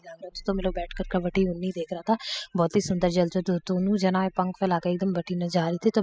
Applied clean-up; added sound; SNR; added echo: classical method spectral subtraction.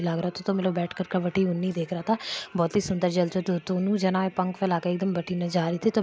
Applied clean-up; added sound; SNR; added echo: none; none; none; none.